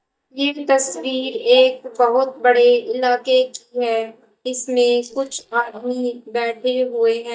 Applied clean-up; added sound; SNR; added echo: neural mask model DeepFilterNet 3.